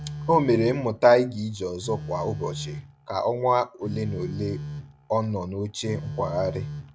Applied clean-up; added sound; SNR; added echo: none; Telephone; 11 dB; none.